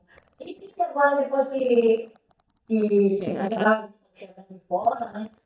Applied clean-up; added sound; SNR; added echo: neural mask model DeepFilterNet 3.